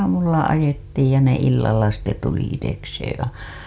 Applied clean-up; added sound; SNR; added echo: none; none; none; none.